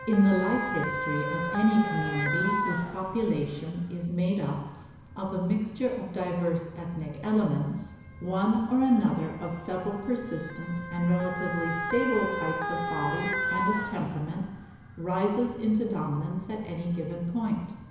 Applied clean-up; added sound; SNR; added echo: none; Motor vehicle (road) / Siren; 7 dB; reverberation time 1.0 s.